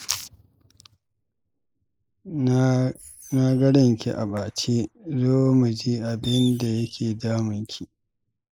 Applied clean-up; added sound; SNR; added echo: neural mask model Resemble Enhance denoiser.